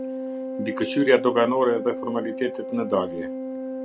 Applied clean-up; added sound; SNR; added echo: none; Organ; 7 dB; none.